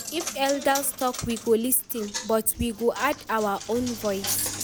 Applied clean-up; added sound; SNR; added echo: none; Coin (dropping); 10 dB; none.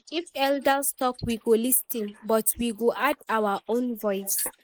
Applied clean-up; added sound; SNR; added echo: neural mask model Resemble Enhance denoiser.